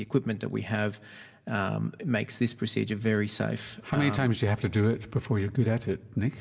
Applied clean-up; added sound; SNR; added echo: none; none; none; reverberation time 0.5 s.